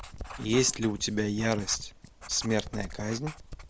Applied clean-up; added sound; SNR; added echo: none; Writing; 12 dB; none.